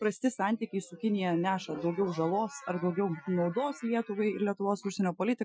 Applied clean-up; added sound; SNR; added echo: classical method Wiener filter.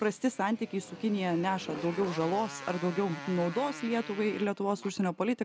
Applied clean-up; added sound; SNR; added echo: none; Motorcycle; 14 dB; none.